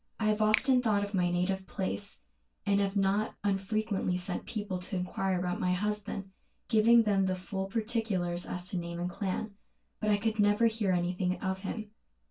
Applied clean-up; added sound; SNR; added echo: none; Finger snapping; 12 dB; reverberation time 0.1 s.